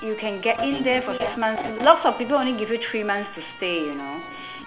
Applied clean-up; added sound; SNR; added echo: none; Keyboard (musical); 16 dB; none.